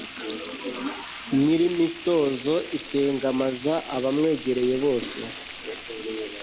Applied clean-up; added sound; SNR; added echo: none; Frying (food); 13 dB; none.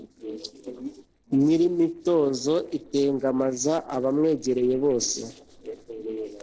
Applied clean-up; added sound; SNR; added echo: neural separator model SepFormer DNS4.